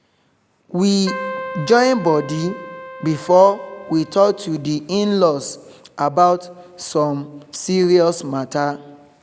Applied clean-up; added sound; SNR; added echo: none; Keyboard (musical); 13 dB; none.